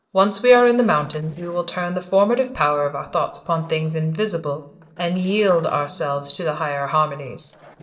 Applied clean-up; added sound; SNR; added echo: neural separator model SepFormer DNS4.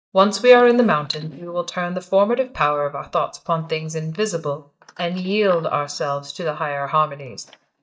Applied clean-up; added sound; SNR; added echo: neural mask model DeepFilterNet 3.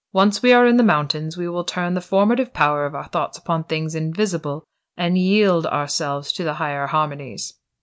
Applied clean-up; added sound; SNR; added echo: none; none; none; none.